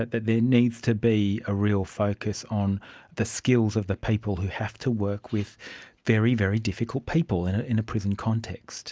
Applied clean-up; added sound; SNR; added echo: none; none; none; none.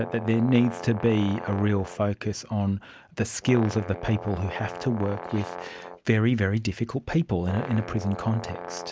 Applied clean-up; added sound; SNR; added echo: none; Brass instrument; 13 dB; none.